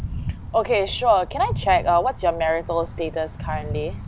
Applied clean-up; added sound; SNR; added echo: none; Thunder / Bicycle; 9 dB; none.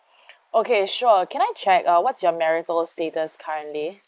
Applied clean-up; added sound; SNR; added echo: neural mask model Resemble Enhance denoiser.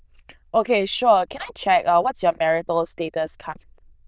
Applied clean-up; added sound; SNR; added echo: neural diffusion model UNIVERSE++.